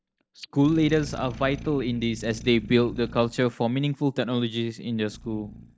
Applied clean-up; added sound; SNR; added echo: neural mask model DeepFilterNet 3.